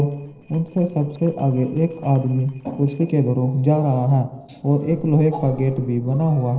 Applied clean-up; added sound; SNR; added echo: neural separator model SepFormer DNS4.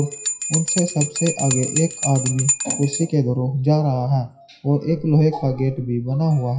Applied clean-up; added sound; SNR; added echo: classical method WPE with log-MMSE.